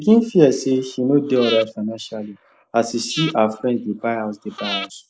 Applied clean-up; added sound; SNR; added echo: neural mask model Resemble Enhance denoiser.